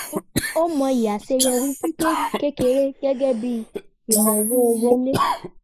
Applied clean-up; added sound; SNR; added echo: neural mask model Resemble Enhance denoiser.